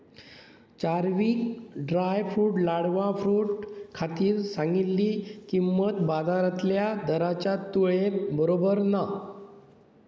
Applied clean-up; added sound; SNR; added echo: none; none; none; none.